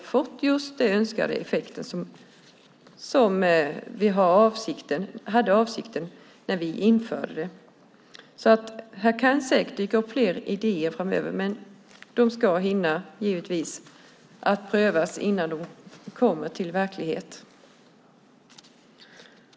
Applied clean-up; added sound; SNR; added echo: none; none; none; none.